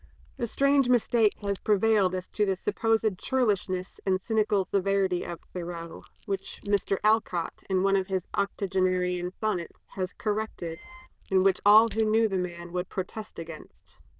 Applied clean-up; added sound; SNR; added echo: neural diffusion model UNIVERSE++.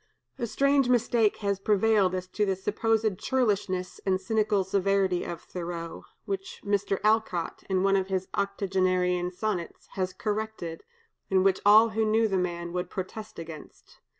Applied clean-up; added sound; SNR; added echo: none; none; none; none.